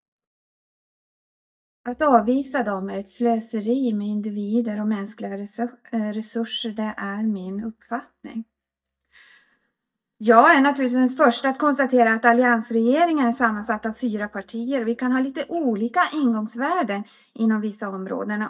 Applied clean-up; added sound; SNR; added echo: neural mask model DeepFilterNet 3.